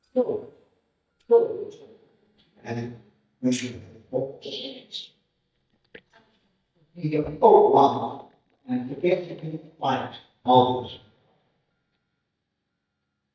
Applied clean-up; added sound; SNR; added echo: neural mask model DeepFilterNet 3.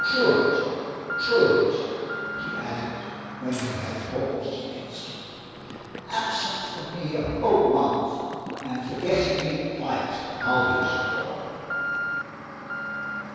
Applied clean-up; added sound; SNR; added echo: none; Alarm; 6 dB; reverberation time 2.2 s.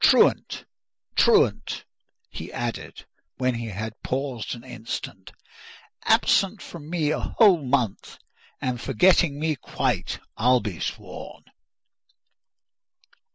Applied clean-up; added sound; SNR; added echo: none; none; none; none.